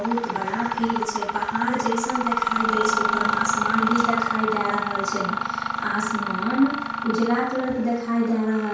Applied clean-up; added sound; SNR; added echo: none; Mechanisms; 0 dB; reverberation time 0.5 s.